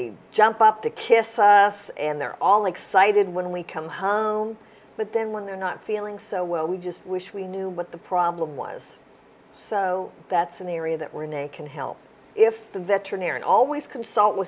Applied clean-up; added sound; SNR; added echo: none; none; none; none.